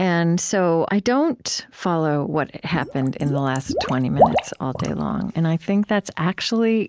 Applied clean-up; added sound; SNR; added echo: none; Water / Liquid; 5 dB; none.